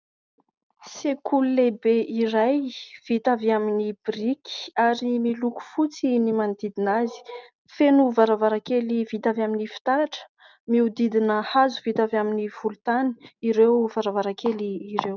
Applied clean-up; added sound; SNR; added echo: none; none; none; none.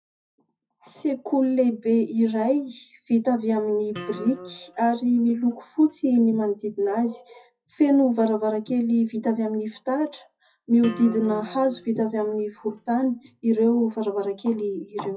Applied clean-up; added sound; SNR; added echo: classical method WPE with log-MMSE.